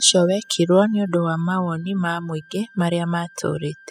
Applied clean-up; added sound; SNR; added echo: classical method spectral subtraction.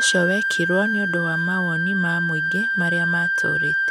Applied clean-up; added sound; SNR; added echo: none; Wind instrument, woodwind instrument; -2 dB; none.